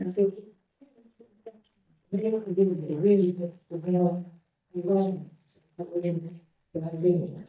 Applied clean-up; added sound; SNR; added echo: neural mask model DeepFilterNet 3.